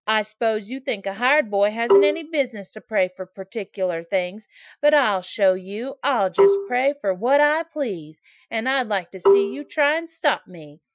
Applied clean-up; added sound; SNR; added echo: classical method Wiener filter.